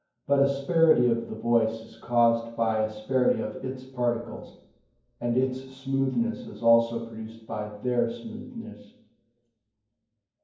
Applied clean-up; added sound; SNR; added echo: none; none; none; reverberation time 0.9 s.